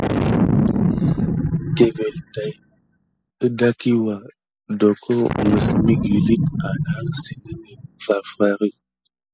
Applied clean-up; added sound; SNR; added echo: classical method spectral subtraction.